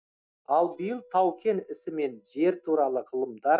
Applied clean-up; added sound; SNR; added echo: neural mask model DeepFilterNet 3.